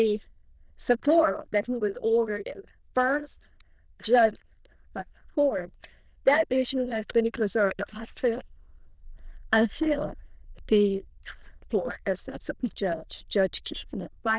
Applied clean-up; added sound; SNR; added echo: neural diffusion model UNIVERSE++.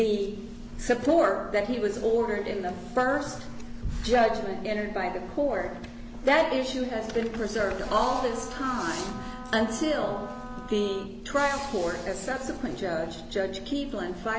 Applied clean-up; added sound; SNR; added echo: none; Trumpet; 14 dB; none.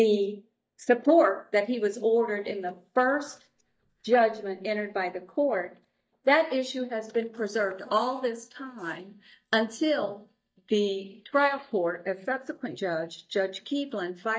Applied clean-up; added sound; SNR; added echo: neural mask model DeepFilterNet 3.